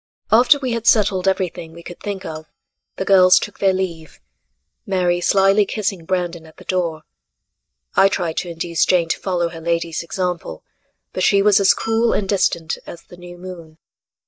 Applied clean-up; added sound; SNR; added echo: neural mask model DeepFilterNet 3.